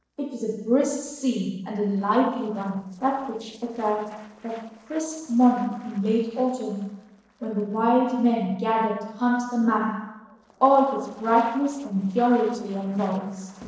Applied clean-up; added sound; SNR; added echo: neural separator model SepFormer DNS4.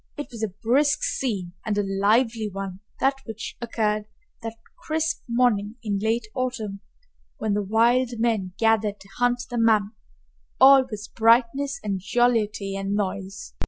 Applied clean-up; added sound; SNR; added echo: none; none; none; none.